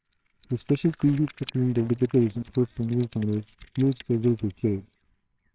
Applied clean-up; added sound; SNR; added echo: neural separator model SepFormer WHAMR!.